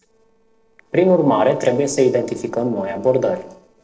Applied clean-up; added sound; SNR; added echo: neural separator model SepFormer DNS4.